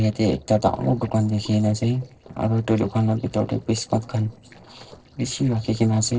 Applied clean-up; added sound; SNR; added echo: neural separator model SepFormer DNS4.